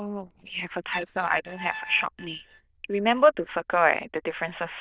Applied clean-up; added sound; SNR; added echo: neural diffusion model UNIVERSE++.